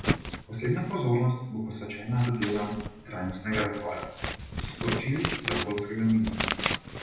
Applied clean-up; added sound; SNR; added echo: none; Scissors; 5 dB; reverberation time 0.9 s.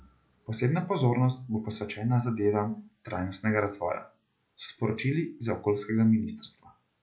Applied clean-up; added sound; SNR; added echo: none; none; none; none.